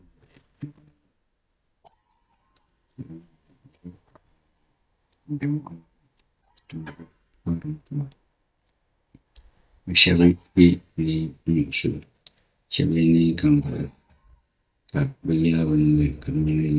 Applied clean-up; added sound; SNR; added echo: neural mask model DeepFilterNet 3.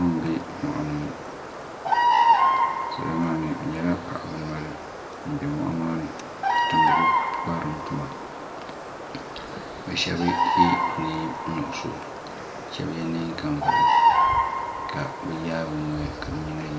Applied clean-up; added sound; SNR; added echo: none; Bird vocalization, bird call, bird song; -4 dB; reverberation time 1.7 s.